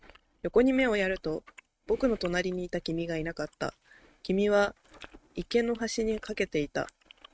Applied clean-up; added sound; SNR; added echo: neural mask model RNNoise.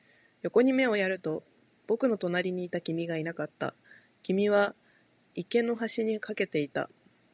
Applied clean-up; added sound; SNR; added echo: none; none; none; none.